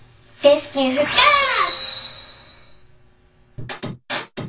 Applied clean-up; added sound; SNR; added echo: none; Marimba, xylophone; 19 dB; reverberation time 0.1 s.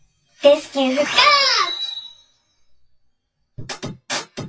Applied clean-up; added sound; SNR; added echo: classical method WPE with log-MMSE.